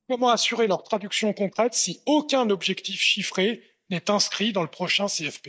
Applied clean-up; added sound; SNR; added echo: neural mask model DeepFilterNet 3.